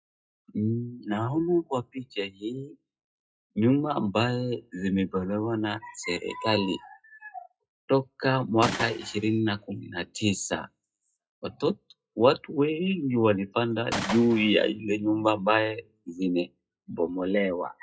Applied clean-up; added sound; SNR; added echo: classical method WPE with log-MMSE.